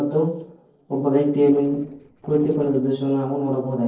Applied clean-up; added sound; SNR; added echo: neural separator model SepFormer DNS4.